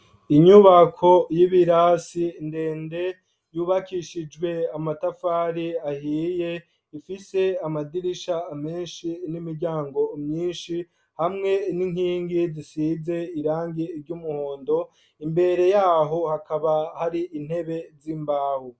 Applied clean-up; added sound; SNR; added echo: none; none; none; none.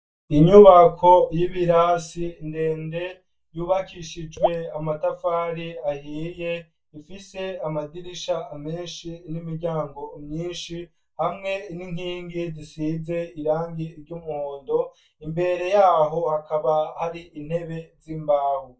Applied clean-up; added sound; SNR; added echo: neural mask model DeepFilterNet 3.